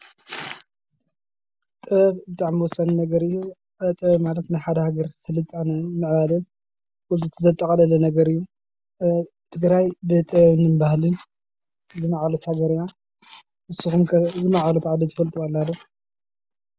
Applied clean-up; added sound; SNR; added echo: none; none; none; none.